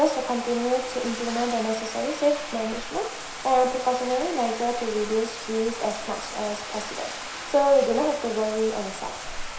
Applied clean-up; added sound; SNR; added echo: none; Bathtub (filling or washing); 9 dB; reverberation time 0.7 s.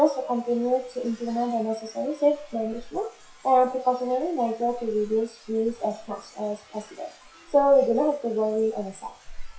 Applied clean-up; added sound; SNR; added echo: classical method WPE with log-MMSE.